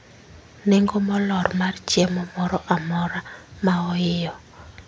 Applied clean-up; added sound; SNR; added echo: none; none; none; none.